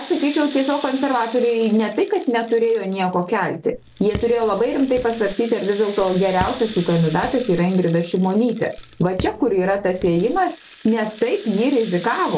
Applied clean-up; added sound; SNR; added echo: none; Raindrop / Drip + Rattle (instrument); 16 dB; none.